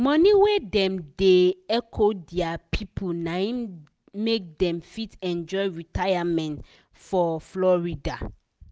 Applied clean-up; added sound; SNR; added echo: none; none; none; none.